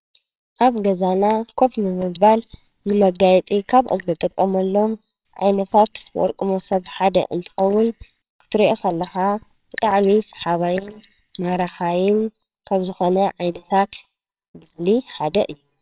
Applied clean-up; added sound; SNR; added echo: neural separator model SepFormer WHAMR!.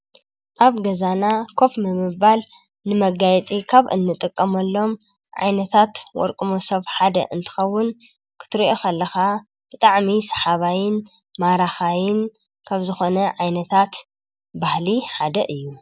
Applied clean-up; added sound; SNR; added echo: none; none; none; none.